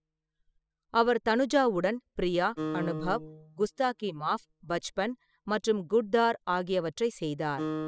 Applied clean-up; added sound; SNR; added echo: classical method spectral subtraction.